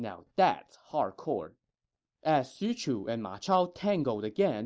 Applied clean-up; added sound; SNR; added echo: none; none; none; none.